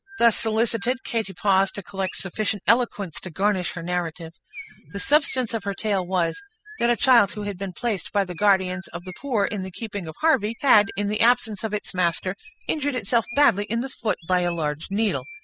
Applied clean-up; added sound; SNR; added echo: classical method spectral subtraction.